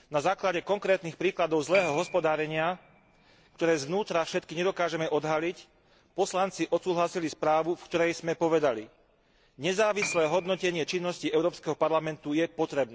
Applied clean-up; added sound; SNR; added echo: none; Piano; 19 dB; none.